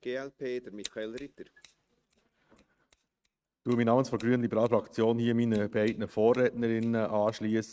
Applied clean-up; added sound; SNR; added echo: neural mask model RNNoise.